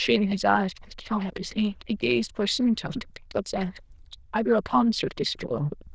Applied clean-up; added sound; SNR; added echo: neural diffusion model UNIVERSE++.